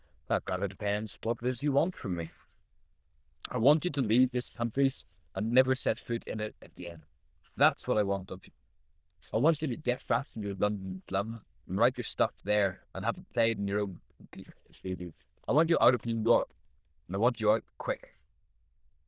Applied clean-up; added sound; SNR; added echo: neural diffusion model UNIVERSE++.